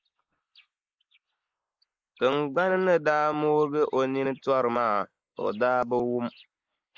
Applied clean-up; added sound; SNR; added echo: neural mask model Resemble Enhance denoiser.